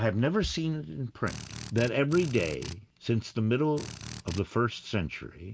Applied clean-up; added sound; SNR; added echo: none; Drill; 11 dB; none.